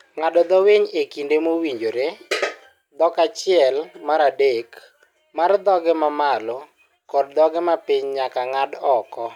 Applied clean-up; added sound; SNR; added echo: none; none; none; none.